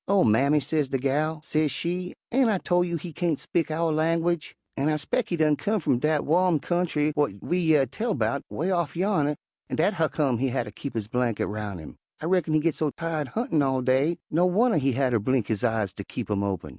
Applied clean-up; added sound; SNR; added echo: none; none; none; none.